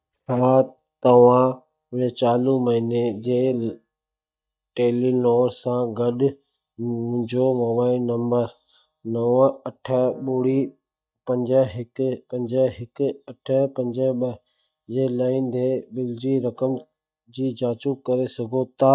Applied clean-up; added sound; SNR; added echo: neural mask model DeepFilterNet 3.